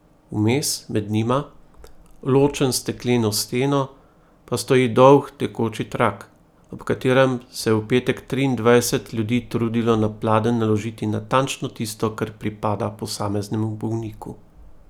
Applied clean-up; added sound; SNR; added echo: none; none; none; none.